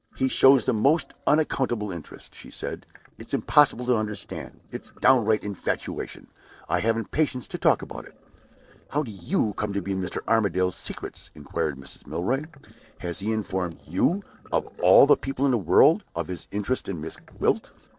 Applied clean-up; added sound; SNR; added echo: neural separator model SepFormer DNS4.